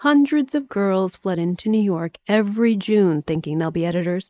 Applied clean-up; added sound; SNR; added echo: neural mask model Resemble Enhance denoiser.